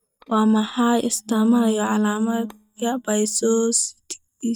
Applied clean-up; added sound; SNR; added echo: neural mask model DeepFilterNet 3.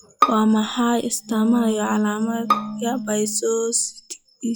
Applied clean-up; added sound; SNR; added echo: classical method log-MMSE.